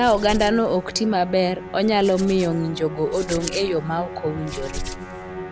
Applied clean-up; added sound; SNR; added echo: none; Musical instrument + Hands; 10 dB; none.